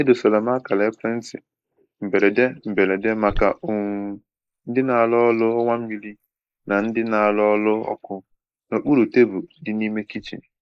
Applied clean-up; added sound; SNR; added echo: neural mask model Resemble Enhance denoiser.